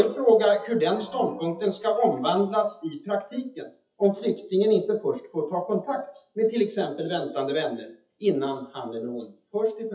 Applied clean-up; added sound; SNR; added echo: classical method WPE with log-MMSE.